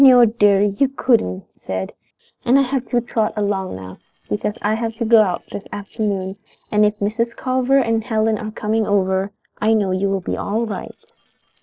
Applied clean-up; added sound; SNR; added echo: neural separator model SepFormer DNS4.